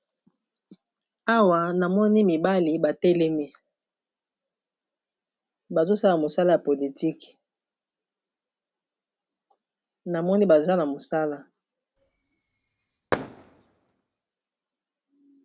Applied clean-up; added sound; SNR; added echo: none; Fireworks; 11 dB; none.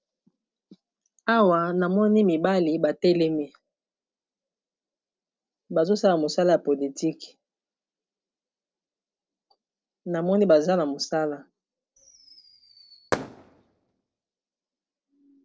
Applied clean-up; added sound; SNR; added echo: neural separator model SepFormer DNS4.